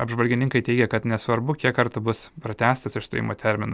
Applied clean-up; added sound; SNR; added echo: none; none; none; none.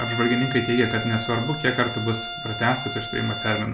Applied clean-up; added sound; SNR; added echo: none; Bowed string instrument; 7 dB; reverberation time 0.4 s.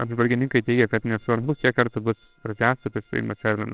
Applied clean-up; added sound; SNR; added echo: neural separator model SepFormer WHAMR!.